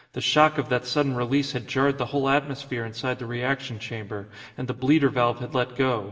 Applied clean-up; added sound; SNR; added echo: none; none; none; reverberation time 1.8 s.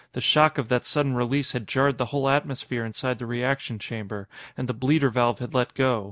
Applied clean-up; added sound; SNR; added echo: none; none; none; none.